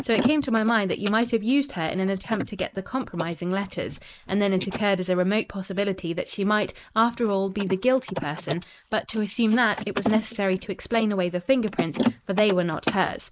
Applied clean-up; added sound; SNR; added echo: neural mask model Resemble Enhance denoiser.